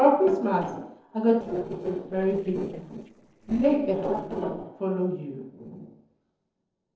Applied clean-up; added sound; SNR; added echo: neural separator model SepFormer DNS4.